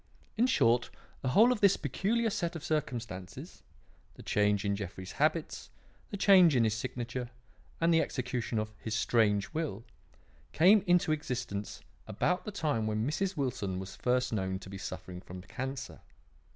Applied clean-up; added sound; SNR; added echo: none; none; none; none.